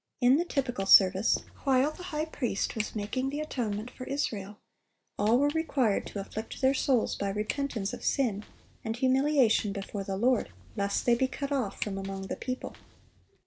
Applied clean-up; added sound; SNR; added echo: none; Walk, footsteps; 18 dB; none.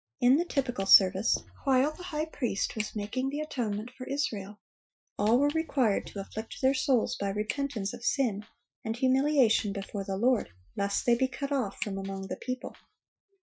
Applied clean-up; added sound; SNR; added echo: classical method Wiener filter.